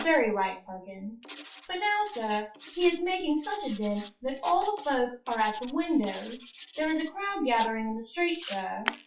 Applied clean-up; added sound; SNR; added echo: classical method WPE with log-MMSE.